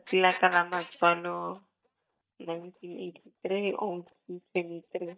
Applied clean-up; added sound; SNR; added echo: neural mask model DeepFilterNet 3.